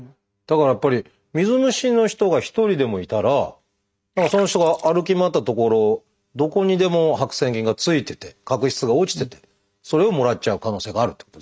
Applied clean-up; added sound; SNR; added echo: neural mask model RNNoise.